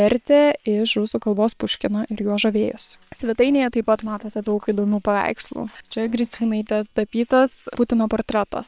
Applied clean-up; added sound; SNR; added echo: neural separator model SepFormer WHAM!.